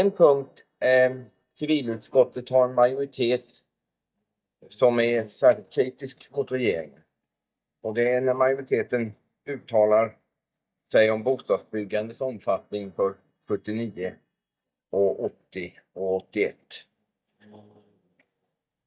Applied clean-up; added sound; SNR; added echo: neural mask model DeepFilterNet 3.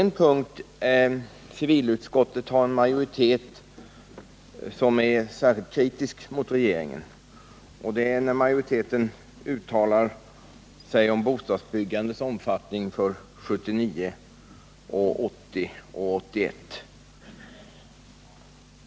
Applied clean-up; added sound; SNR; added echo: none; none; none; none.